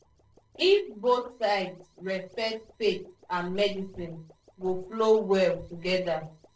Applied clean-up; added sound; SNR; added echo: neural separator model SepFormer DNS4.